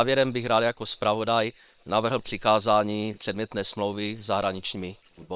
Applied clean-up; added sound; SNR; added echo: neural separator model SepFormer WHAM!.